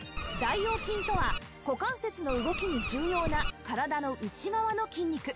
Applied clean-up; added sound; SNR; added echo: none; Bird; 2 dB; none.